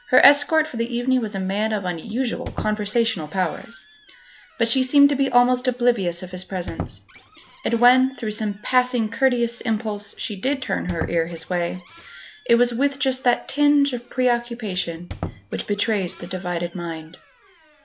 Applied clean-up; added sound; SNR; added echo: none; Squeak; 18 dB; none.